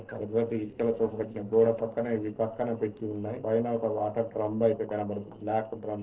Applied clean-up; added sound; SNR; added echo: neural separator model SepFormer DNS4.